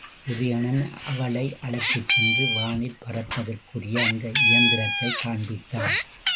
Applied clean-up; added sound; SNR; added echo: none; Meow; -2 dB; none.